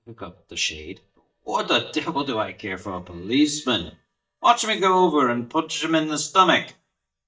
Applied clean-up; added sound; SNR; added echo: neural mask model DeepFilterNet 3.